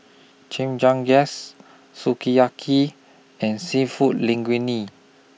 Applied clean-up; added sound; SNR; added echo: none; none; none; none.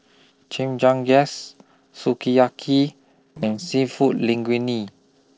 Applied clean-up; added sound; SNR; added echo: neural separator model SepFormer DNS4.